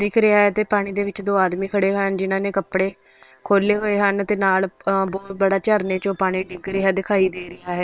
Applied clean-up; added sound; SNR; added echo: neural separator model SepFormer WHAM!.